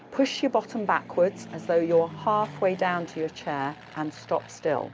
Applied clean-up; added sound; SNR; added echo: none; Fixed-wing aircraft, airplane; 17 dB; none.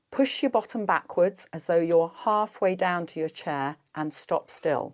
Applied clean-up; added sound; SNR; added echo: none; none; none; none.